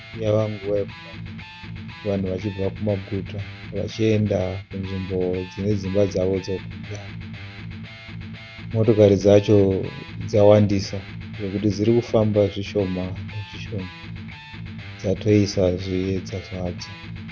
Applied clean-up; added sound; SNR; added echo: none; Electric guitar; 13 dB; none.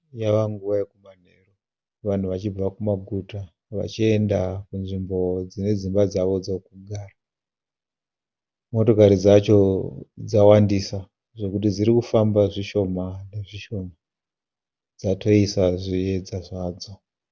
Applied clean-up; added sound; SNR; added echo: none; none; none; none.